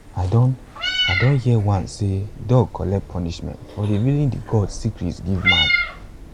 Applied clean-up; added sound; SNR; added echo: none; Meow; 5 dB; none.